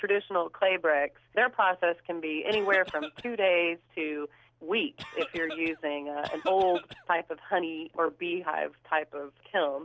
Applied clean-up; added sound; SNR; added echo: none; Cough; 12 dB; none.